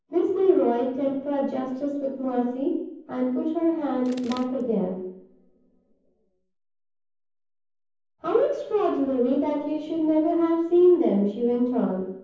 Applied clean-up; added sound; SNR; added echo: none; Bird; 20 dB; reverberation time 0.9 s.